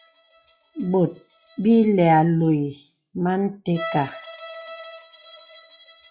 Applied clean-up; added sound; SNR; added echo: classical method log-MMSE.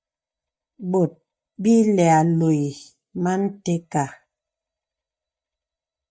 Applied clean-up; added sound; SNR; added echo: neural mask model DeepFilterNet 3.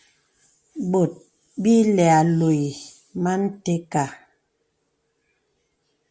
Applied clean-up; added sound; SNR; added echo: none; none; none; none.